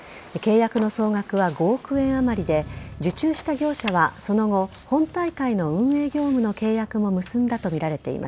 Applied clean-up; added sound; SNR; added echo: none; none; none; none.